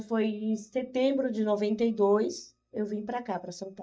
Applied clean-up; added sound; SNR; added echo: neural mask model DeepFilterNet 3.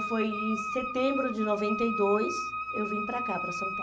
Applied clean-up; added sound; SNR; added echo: none; Wind instrument, woodwind instrument; 3 dB; none.